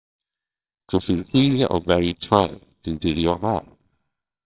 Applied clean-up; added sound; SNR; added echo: neural separator model SepFormer WHAMR!.